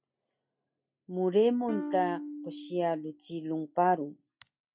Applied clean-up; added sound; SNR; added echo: classical method log-MMSE.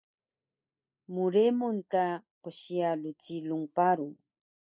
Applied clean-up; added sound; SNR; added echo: neural mask model Resemble Enhance denoiser.